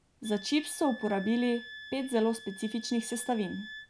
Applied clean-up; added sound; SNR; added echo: none; Wind instrument, woodwind instrument; 15 dB; none.